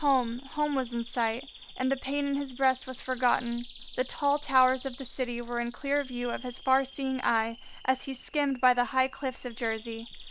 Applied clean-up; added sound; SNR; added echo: none; Livestock, farm animals, working animals + Bird vocalization, bird call, bird song; 16 dB; none.